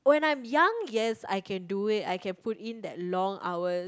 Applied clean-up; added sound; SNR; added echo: none; none; none; none.